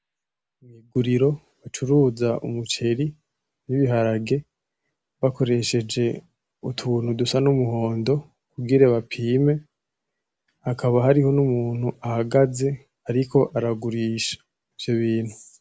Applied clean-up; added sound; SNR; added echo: none; none; none; none.